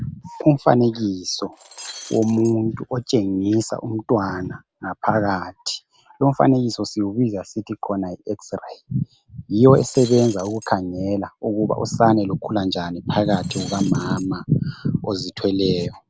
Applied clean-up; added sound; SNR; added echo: none; Shatter; 17 dB; none.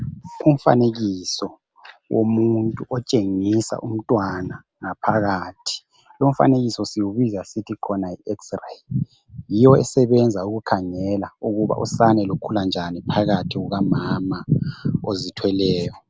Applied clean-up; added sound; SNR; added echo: none; none; none; none.